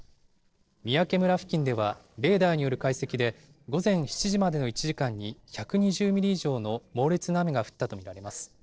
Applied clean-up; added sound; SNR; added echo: neural separator model SepFormer DNS4.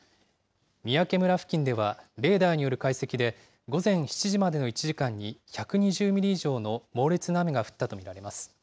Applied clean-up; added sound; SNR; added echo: none; none; none; none.